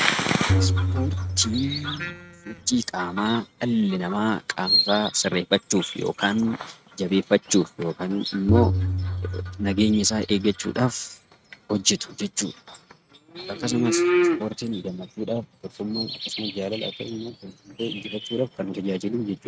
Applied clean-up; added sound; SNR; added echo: neural mask model RNNoise.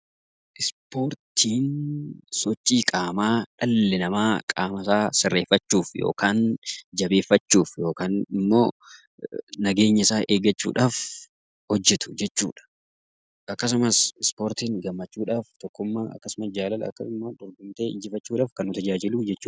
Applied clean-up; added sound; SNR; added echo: none; none; none; none.